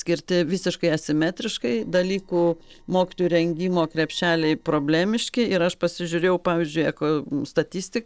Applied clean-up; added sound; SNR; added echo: neural separator model SepFormer DNS4.